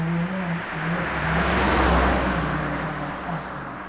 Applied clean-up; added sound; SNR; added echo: none; Car passing by; -5 dB; reverberation time 0.5 s.